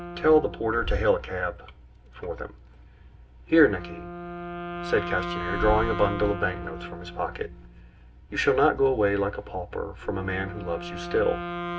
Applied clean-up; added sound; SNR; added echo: none; Wind instrument, woodwind instrument; 10 dB; reverberation time 0.3 s.